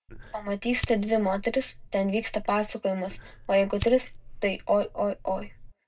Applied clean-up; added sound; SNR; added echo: none; Fire; 12 dB; reverberation time 0.2 s.